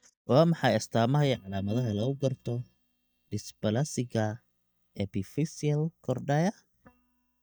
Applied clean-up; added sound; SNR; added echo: neural mask model DeepFilterNet 3.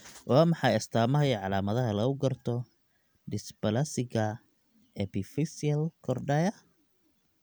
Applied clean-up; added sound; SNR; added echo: none; none; none; none.